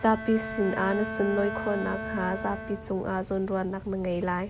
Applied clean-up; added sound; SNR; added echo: none; Bowed string instrument; 9 dB; none.